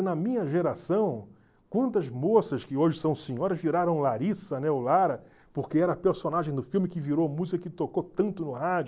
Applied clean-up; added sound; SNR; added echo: none; none; none; none.